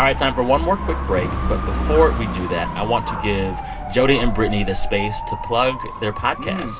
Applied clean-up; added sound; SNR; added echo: none; Motorcycle / Dog; 3 dB; reverberation time 0.2 s.